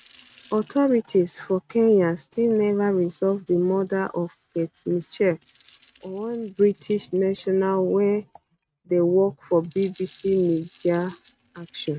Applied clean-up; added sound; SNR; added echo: neural mask model RNNoise.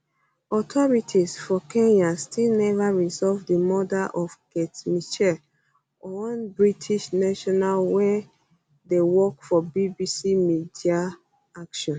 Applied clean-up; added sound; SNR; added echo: none; none; none; none.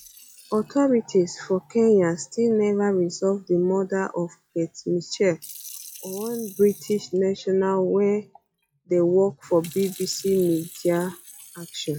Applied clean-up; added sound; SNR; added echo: classical method log-MMSE.